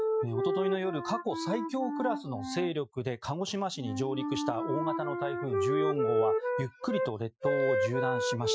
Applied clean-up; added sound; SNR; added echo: classical method Wiener filter.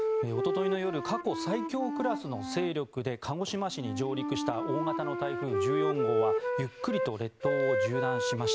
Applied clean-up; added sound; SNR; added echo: none; Wind instrument, woodwind instrument; -1 dB; none.